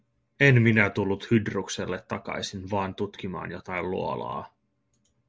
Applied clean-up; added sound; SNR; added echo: none; none; none; none.